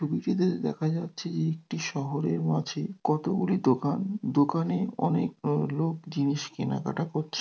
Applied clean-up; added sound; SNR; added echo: none; none; none; none.